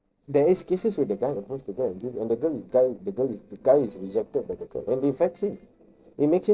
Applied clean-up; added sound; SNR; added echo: neural separator model SepFormer DNS4.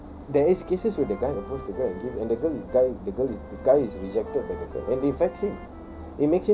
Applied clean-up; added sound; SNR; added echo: none; Wind instrument, woodwind instrument; 18 dB; none.